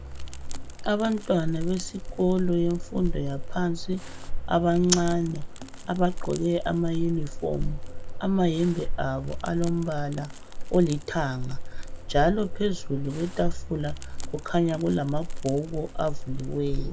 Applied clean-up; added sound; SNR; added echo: none; Crackle; 3 dB; none.